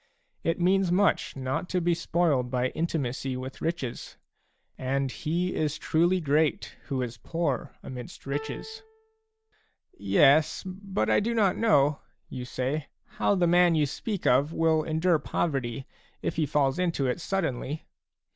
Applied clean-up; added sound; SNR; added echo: none; Piano; 17 dB; none.